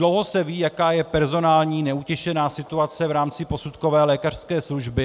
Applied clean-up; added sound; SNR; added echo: none; none; none; none.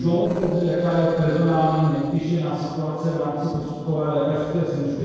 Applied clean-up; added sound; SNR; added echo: neural separator model SepFormer DNS4.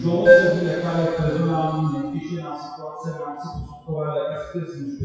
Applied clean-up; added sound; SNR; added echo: classical method WPE with log-MMSE.